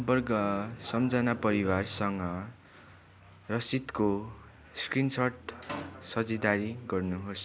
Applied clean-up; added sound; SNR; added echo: none; none; none; none.